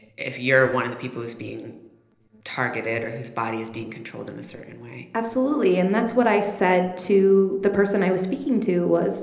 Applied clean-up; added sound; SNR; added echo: neural separator model SepFormer DNS4.